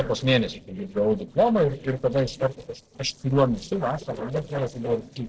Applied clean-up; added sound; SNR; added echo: neural separator model SepFormer DNS4.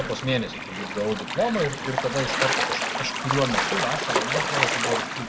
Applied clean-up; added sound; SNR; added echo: none; Gull, seagull / Waves, surf; -1 dB; none.